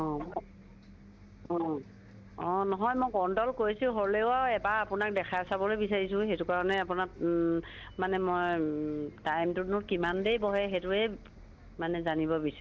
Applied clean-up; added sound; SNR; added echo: none; Bus; 20 dB; none.